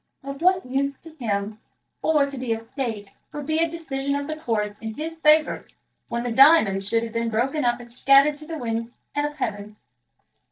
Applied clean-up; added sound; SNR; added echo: neural mask model DeepFilterNet 3.